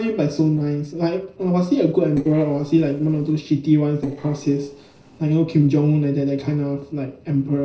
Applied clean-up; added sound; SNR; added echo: neural separator model SepFormer DNS4.